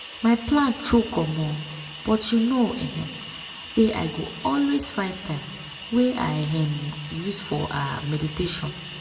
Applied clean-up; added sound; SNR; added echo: none; Hiss; 12 dB; reverberation time 1.1 s.